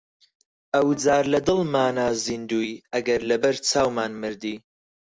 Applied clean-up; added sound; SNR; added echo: none; Bowed string instrument; 20 dB; none.